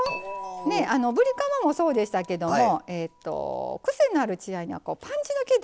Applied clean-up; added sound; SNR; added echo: none; Dishes, pots, and pans / Chink, clink; 17 dB; none.